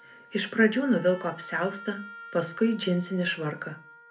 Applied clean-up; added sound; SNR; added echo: none; Wind instrument, woodwind instrument; 18 dB; reverberation time 0.3 s.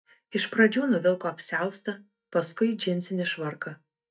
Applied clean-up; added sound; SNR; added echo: neural mask model DeepFilterNet 3.